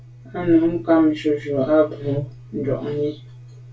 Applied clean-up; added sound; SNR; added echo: none; none; none; reverberation time 0.2 s.